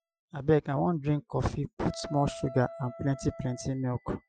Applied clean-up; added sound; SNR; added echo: classical method Wiener filter.